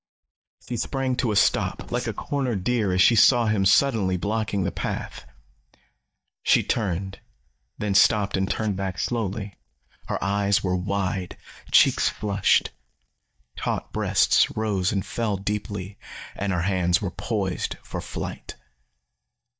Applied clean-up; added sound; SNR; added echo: neural mask model DeepFilterNet 3.